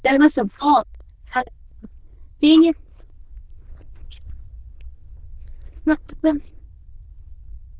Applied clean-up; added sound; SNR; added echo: neural diffusion model UNIVERSE++.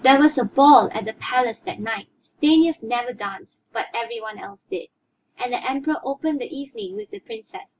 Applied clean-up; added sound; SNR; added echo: none; none; none; none.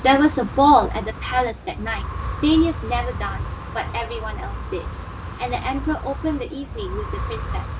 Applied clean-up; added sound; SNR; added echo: none; Wind; 7 dB; none.